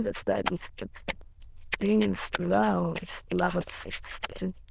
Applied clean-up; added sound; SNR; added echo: neural diffusion model UNIVERSE++.